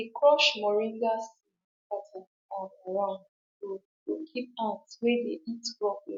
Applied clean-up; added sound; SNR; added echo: none; none; none; none.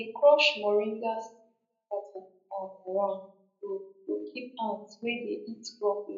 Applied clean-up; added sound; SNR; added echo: none; none; none; reverberation time 0.5 s.